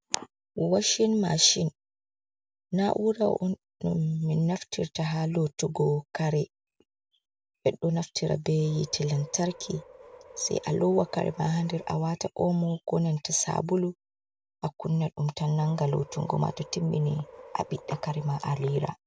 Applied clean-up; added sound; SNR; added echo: none; Subway, metro, underground; 20 dB; none.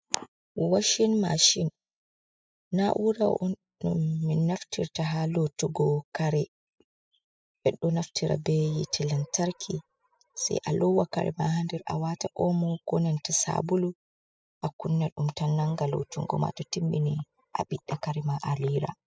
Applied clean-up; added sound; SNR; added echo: classical method spectral subtraction.